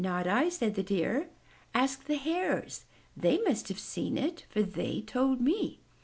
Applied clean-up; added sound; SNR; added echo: none; none; none; none.